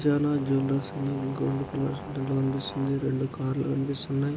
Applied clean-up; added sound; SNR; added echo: none; Brass instrument; 15 dB; none.